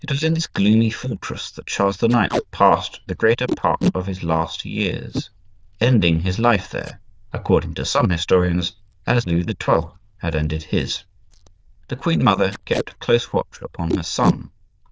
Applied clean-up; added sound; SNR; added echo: neural diffusion model UNIVERSE++.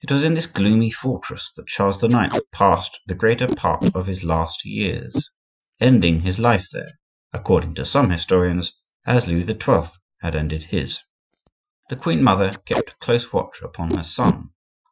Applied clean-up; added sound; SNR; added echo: classical method Wiener filter.